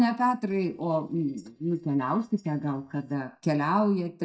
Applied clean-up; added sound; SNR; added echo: neural mask model DeepFilterNet 3.